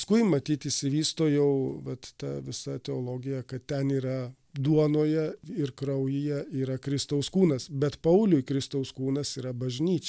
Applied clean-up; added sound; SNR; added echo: none; none; none; none.